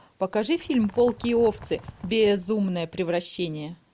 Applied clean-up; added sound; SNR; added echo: none; Bird; 18 dB; none.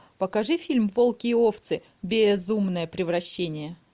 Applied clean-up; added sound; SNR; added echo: none; none; none; none.